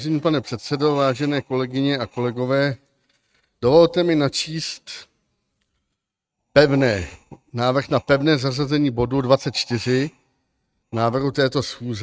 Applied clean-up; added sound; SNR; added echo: neural mask model RNNoise.